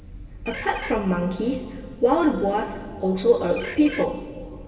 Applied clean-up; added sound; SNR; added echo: none; Bird; 11 dB; reverberation time 2.3 s.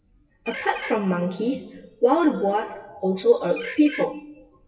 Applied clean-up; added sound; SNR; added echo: classical method WPE with log-MMSE.